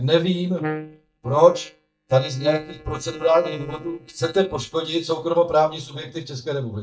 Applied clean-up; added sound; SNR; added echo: neural mask model DeepFilterNet 3.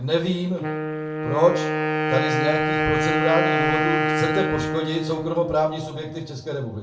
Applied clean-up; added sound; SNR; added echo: none; Wind instrument, woodwind instrument; -1 dB; reverberation time 0.3 s.